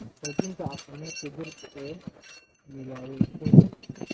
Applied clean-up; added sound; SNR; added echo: neural mask model RNNoise.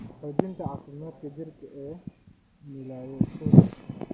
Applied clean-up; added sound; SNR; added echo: none; none; none; none.